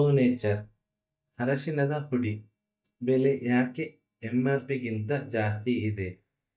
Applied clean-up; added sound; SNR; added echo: neural mask model DeepFilterNet 3.